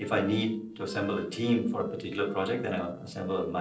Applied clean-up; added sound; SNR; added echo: neural separator model SepFormer DNS4.